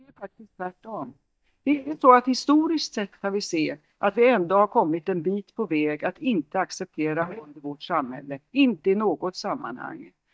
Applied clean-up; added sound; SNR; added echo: neural mask model DeepFilterNet 3.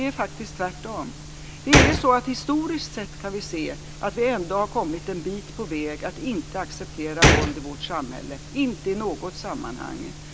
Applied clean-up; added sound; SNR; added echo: none; Gunshot, gunfire; -4 dB; none.